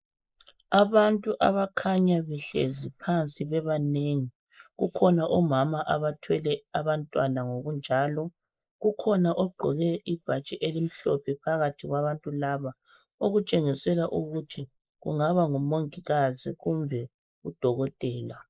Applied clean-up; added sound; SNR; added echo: neural mask model Resemble Enhance denoiser.